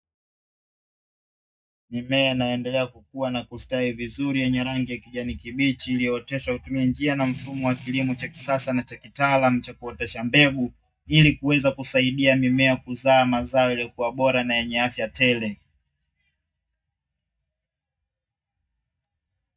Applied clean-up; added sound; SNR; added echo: neural mask model DeepFilterNet 3.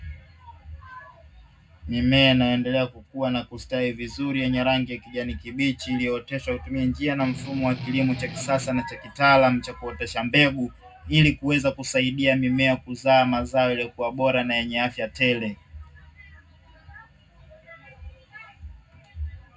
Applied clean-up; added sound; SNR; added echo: none; Strum; 10 dB; reverberation time 0.3 s.